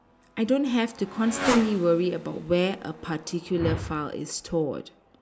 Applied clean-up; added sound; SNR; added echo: none; Whoosh, swoosh, swish + Motorcycle; 8 dB; none.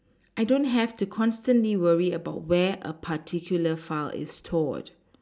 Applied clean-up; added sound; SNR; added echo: none; none; none; none.